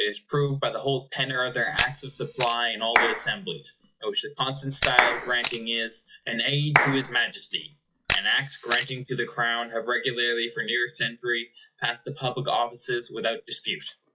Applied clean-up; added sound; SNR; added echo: classical method log-MMSE.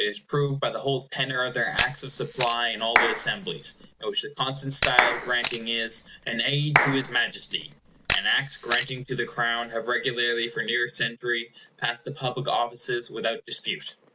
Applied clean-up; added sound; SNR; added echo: none; Clapping + Camera; 2 dB; none.